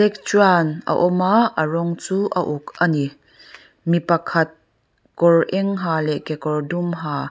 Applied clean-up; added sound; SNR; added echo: none; none; none; none.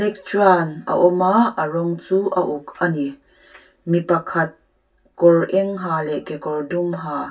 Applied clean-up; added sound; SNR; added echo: none; none; none; reverberation time 0.1 s.